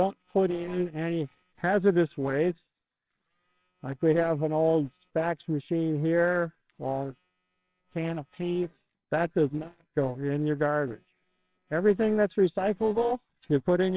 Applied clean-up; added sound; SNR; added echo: neural separator model SepFormer WHAMR!.